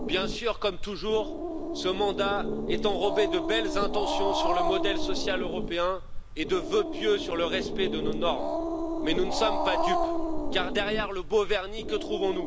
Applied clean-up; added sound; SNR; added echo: none; Growling; 0 dB; none.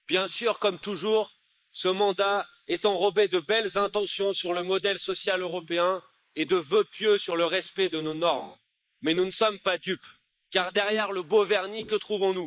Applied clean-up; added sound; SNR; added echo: neural mask model Resemble Enhance denoiser.